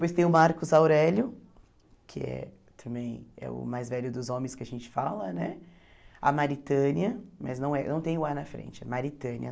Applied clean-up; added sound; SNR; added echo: none; none; none; none.